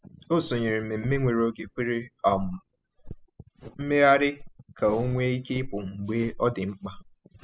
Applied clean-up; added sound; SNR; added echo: classical method spectral subtraction.